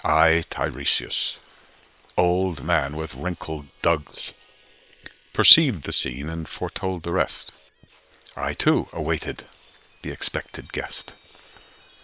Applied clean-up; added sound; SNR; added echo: neural separator model SepFormer WHAM!.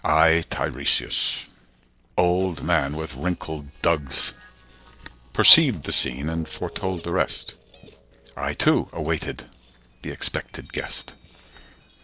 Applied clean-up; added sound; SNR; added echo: neural separator model SepFormer DNS4.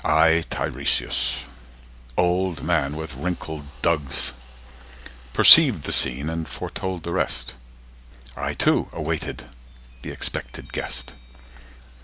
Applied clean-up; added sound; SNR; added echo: none; none; none; none.